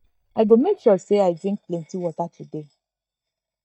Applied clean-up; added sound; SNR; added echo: neural mask model DeepFilterNet 3.